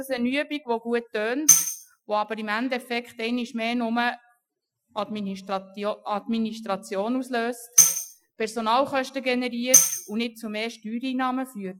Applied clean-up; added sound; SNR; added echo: classical method Wiener filter.